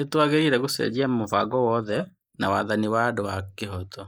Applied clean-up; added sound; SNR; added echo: neural mask model Resemble Enhance denoiser.